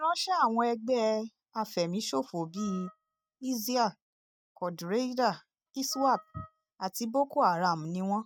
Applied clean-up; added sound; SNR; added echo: neural mask model RNNoise.